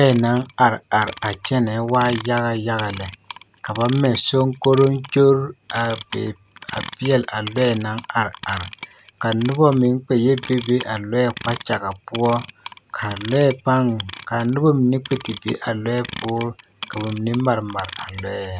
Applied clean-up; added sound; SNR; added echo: none; Clock; 13 dB; none.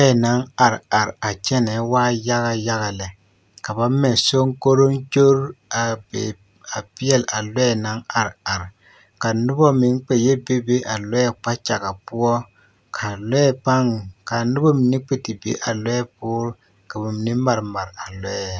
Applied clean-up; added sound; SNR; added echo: none; none; none; none.